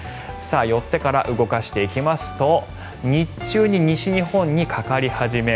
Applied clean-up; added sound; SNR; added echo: none; none; none; none.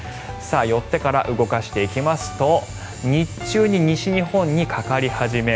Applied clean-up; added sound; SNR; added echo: none; Domestic sounds, home sounds; 19 dB; none.